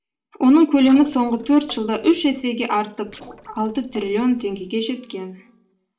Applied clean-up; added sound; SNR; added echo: neural separator model SepFormer DNS4.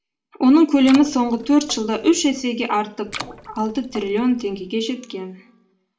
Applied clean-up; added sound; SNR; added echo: none; Water / Splash, splatter; 17 dB; reverberation time 0.5 s.